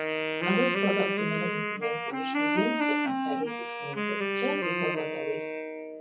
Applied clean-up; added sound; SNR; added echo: classical method WPE with log-MMSE.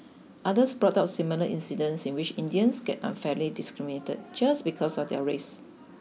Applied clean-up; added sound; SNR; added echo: none; none; none; none.